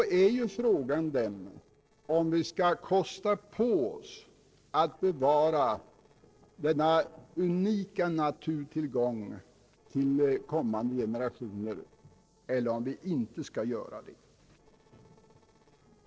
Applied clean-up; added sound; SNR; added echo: neural separator model SepFormer DNS4.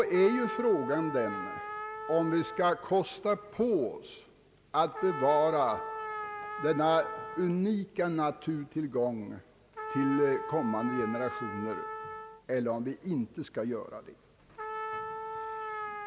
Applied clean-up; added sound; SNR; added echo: none; Trumpet; 9 dB; none.